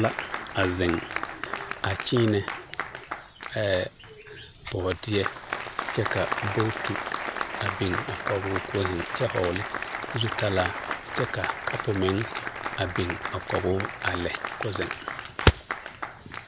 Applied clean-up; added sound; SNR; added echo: none; Applause; 4 dB; none.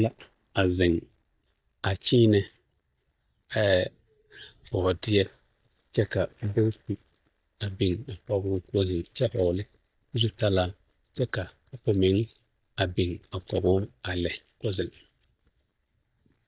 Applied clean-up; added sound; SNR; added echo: neural mask model DeepFilterNet 3.